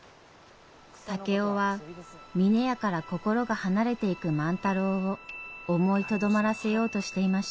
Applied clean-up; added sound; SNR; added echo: none; none; none; none.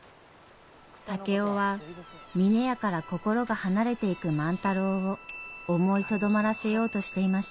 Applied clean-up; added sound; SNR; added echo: none; Door; 19 dB; none.